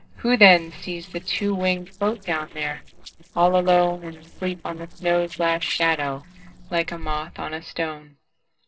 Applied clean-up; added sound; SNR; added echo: neural separator model SepFormer DNS4.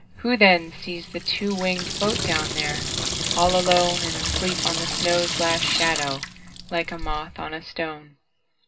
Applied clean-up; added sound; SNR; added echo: none; Sink (filling or washing) / Water tap, faucet; 3 dB; reverberation time 0.2 s.